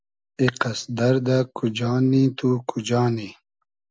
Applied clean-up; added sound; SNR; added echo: none; none; none; none.